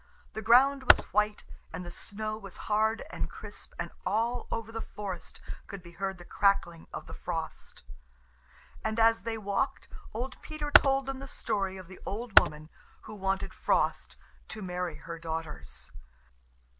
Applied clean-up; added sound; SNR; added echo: none; Computer keyboard; -1 dB; none.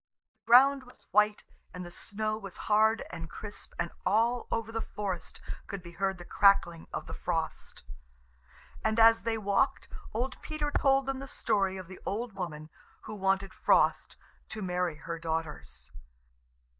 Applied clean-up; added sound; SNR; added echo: neural mask model DeepFilterNet 3.